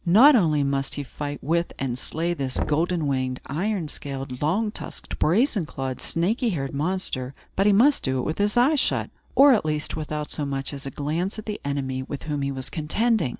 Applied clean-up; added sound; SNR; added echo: none; Knock; 12 dB; none.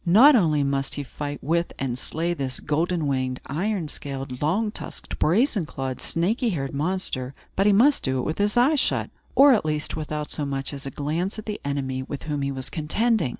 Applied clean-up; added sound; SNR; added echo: none; none; none; none.